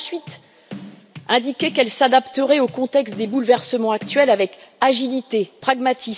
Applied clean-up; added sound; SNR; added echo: none; Bass drum / Snare drum; 19 dB; none.